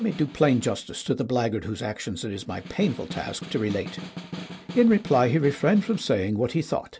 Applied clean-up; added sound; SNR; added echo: none; Snare drum; 16 dB; none.